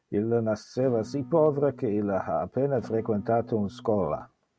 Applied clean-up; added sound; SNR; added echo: none; Acoustic guitar / Strum; 18 dB; none.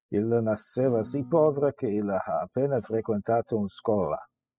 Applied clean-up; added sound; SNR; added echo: classical method spectral subtraction.